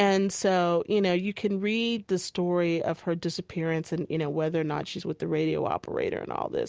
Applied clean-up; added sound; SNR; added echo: none; none; none; none.